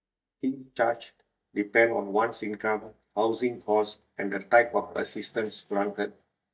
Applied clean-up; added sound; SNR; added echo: neural mask model DeepFilterNet 3.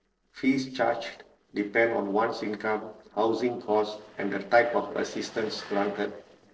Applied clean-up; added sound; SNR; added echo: neural separator model SepFormer DNS4.